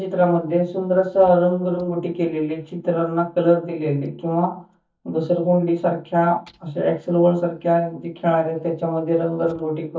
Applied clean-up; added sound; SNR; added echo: neural mask model DeepFilterNet 3.